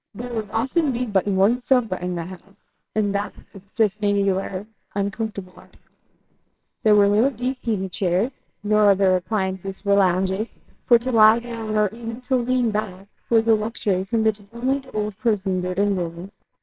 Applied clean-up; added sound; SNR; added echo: neural separator model SepFormer WHAMR!.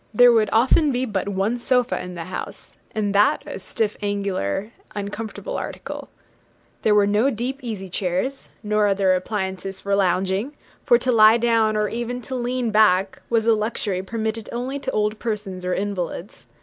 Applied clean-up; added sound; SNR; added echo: none; none; none; none.